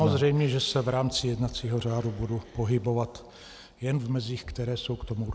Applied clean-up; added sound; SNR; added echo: none; none; none; none.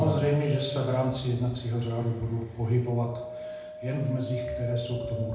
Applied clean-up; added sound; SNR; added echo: none; Wind; 10 dB; reverberation time 0.8 s.